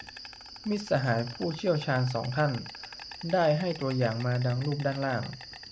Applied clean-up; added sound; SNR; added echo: none; Insect; 15 dB; none.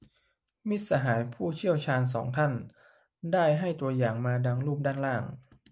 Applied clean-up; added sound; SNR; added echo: none; none; none; none.